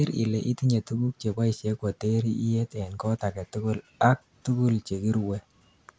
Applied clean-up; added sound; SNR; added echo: none; none; none; none.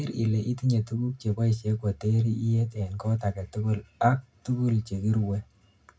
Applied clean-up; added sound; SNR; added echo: none; none; none; reverberation time 0.2 s.